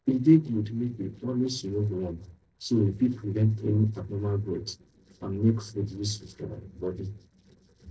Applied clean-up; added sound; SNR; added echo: neural separator model SepFormer DNS4.